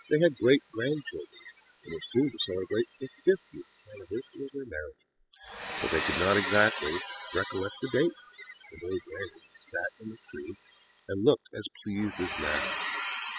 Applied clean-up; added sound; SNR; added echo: classical method spectral subtraction.